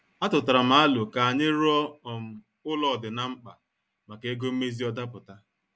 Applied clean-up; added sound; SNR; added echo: none; none; none; none.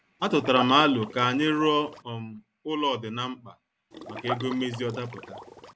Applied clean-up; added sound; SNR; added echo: none; Liquid; 11 dB; none.